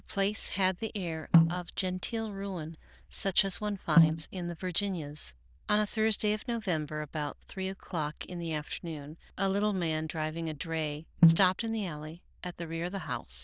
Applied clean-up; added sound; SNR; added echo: neural diffusion model UNIVERSE++.